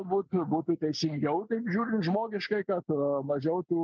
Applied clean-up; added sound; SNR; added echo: none; none; none; none.